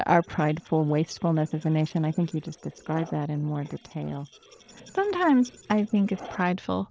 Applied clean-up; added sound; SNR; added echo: neural separator model SepFormer DNS4.